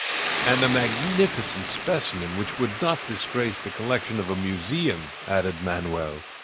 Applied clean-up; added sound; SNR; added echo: none; Boiling / Hiss; 3 dB; none.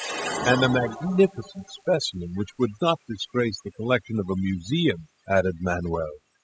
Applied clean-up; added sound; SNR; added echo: classical method spectral subtraction.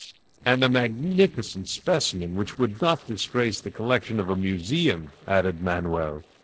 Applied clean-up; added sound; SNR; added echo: neural separator model SepFormer DNS4.